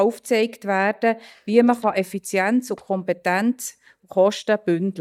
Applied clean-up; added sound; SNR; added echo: neural mask model DeepFilterNet 3.